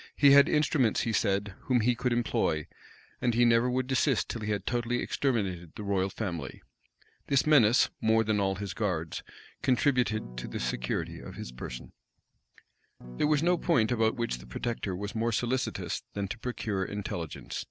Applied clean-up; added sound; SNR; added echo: neural separator model SepFormer DNS4.